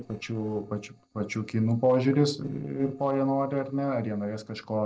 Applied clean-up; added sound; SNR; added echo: neural separator model SepFormer DNS4.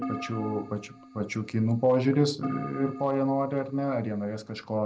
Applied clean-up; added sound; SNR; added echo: none; Keyboard (musical); 13 dB; none.